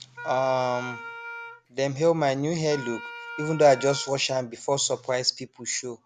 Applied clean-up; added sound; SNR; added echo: none; Wind instrument, woodwind instrument; 13 dB; none.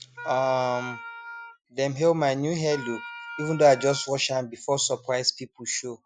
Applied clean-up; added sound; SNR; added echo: classical method Wiener filter.